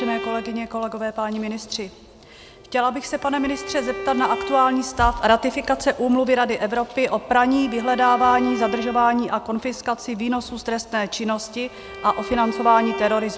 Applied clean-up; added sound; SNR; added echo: none; Bowed string instrument; 13 dB; none.